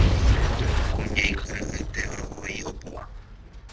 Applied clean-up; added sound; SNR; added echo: neural separator model SepFormer DNS4.